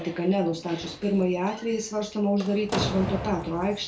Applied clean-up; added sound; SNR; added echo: none; Slam; 9 dB; reverberation time 0.3 s.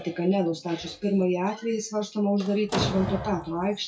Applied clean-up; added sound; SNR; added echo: classical method WPE with log-MMSE.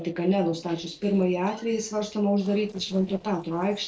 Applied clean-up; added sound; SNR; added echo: neural separator model SepFormer DNS4.